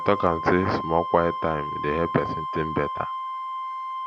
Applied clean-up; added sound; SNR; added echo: none; Wind instrument, woodwind instrument; 5 dB; none.